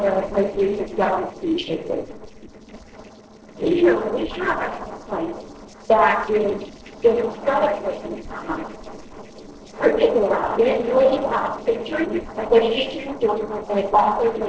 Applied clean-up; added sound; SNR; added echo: neural separator model SepFormer DNS4.